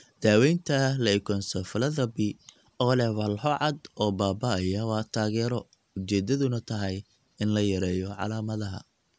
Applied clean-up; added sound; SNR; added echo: none; none; none; none.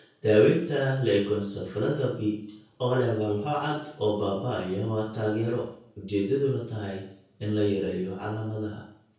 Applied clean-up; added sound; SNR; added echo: none; none; none; reverberation time 0.6 s.